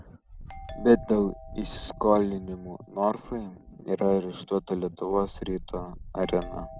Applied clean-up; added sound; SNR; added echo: none; Doorbell + Wind; 14 dB; none.